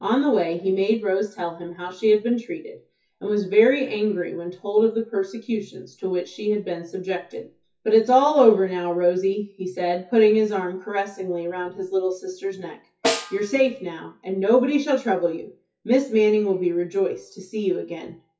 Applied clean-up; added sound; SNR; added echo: classical method WPE with log-MMSE.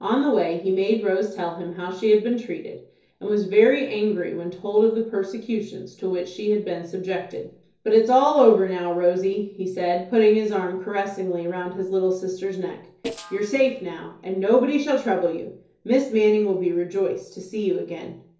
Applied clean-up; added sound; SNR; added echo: neural separator model SepFormer DNS4.